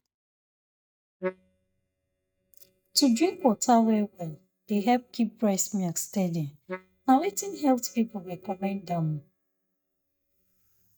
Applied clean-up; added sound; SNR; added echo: neural mask model DeepFilterNet 3.